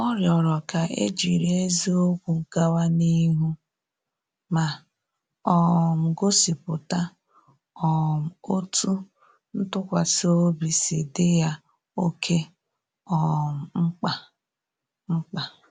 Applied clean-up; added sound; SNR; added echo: none; none; none; none.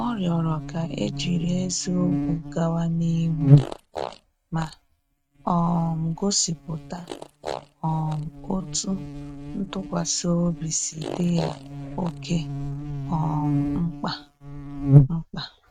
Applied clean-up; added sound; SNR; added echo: neural mask model RNNoise.